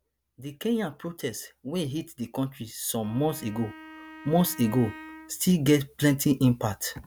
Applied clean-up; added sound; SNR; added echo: none; Wind instrument, woodwind instrument; 18 dB; none.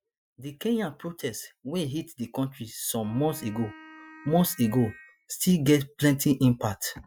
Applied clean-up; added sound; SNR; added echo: classical method Wiener filter.